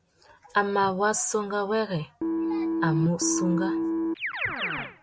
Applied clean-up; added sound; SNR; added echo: none; Keyboard (musical); 2 dB; none.